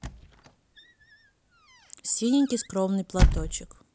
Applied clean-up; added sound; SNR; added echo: none; Squeak / Slam / Wood; 0 dB; none.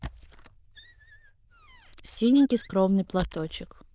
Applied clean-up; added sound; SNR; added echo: neural diffusion model UNIVERSE++.